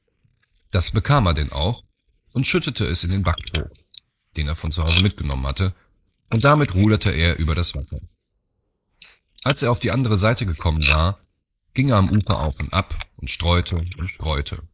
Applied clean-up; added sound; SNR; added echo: neural mask model Resemble Enhance denoiser.